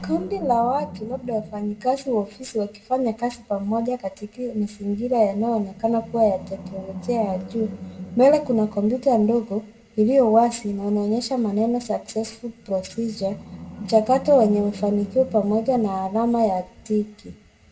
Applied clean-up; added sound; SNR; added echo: none; Animal; 16 dB; reverberation time 0.3 s.